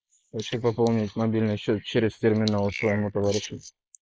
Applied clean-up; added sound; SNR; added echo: neural mask model Resemble Enhance denoiser.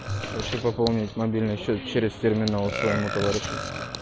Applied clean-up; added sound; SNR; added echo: none; Burping, eructation; 10 dB; none.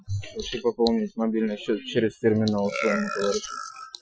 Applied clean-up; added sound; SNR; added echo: classical method Wiener filter.